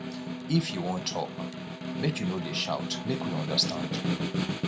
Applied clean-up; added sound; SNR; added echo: none; Snare drum; 1 dB; none.